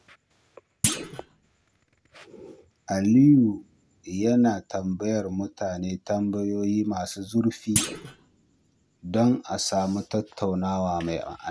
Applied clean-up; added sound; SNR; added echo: none; Thump, thud; 4 dB; none.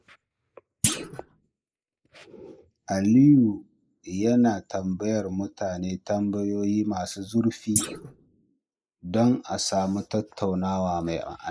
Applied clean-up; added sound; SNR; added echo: neural mask model Resemble Enhance denoiser.